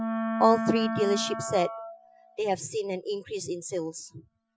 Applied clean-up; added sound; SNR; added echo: classical method Wiener filter.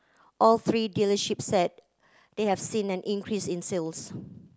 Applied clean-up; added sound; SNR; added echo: none; none; none; none.